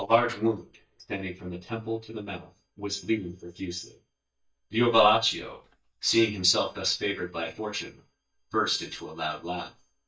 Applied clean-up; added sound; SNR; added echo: neural mask model DeepFilterNet 3.